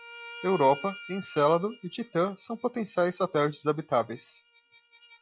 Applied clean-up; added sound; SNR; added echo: classical method log-MMSE.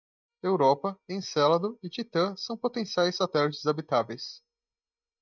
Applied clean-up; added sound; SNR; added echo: neural mask model DeepFilterNet 3.